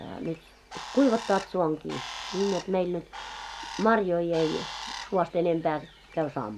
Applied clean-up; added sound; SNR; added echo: none; Bird; 13 dB; none.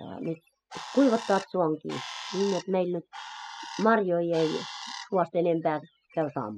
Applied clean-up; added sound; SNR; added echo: classical method spectral subtraction.